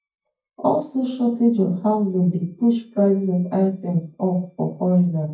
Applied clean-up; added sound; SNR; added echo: neural mask model DeepFilterNet 3.